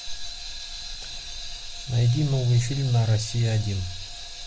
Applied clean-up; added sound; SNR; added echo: none; none; none; none.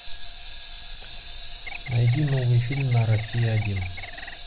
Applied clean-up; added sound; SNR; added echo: none; Bird; 14 dB; none.